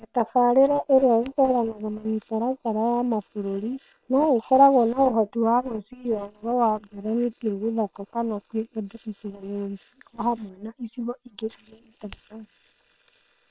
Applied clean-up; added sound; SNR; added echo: neural separator model SepFormer WHAM!.